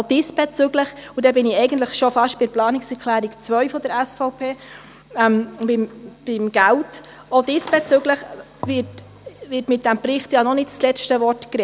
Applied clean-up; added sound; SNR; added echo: none; none; none; none.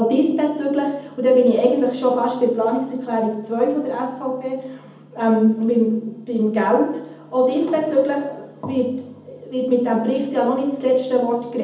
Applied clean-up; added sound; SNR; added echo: none; none; none; reverberation time 0.8 s.